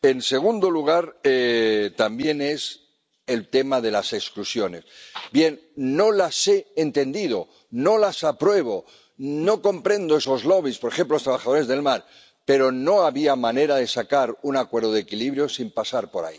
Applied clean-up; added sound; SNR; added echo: none; none; none; none.